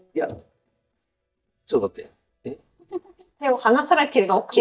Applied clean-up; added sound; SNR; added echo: neural mask model DeepFilterNet 3.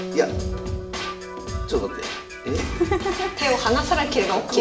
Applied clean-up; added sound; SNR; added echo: none; Guitar; 14 dB; reverberation time 0.8 s.